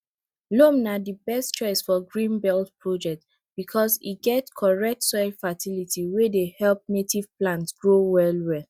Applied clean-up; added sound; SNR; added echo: none; none; none; none.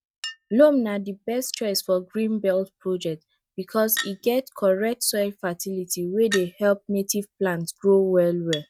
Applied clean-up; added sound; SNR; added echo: neural mask model RNNoise.